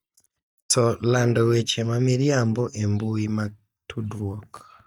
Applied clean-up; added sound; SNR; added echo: neural mask model DeepFilterNet 3.